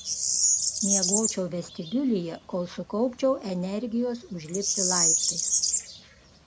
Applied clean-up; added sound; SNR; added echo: none; Bird vocalization, bird call, bird song; -2 dB; none.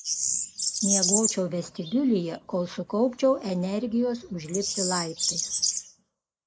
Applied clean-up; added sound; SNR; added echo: neural mask model Resemble Enhance denoiser.